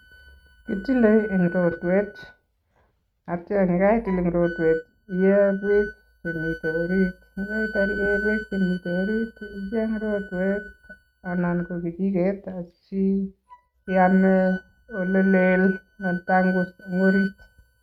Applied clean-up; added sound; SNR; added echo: neural mask model RNNoise.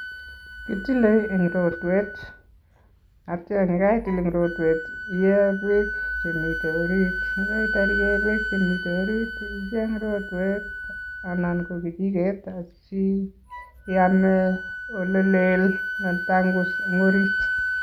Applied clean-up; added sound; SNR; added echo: none; Wind instrument, woodwind instrument; 7 dB; none.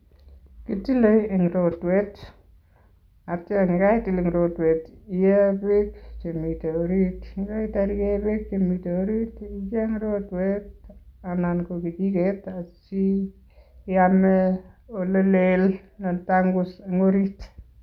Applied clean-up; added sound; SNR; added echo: none; none; none; none.